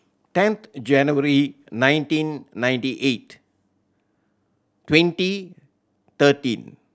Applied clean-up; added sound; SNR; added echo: none; none; none; none.